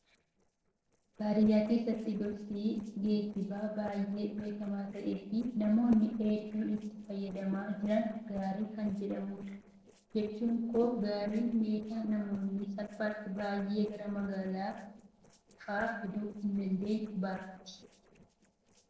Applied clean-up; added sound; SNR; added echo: neural separator model SepFormer DNS4.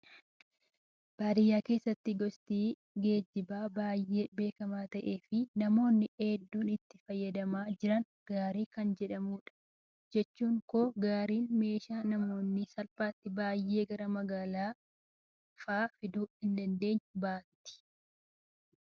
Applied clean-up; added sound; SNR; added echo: none; none; none; none.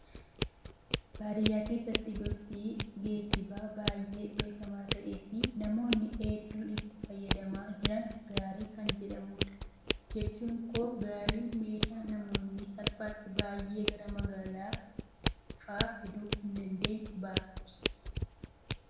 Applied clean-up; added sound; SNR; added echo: none; Scissors; -4 dB; reverberation time 1.0 s.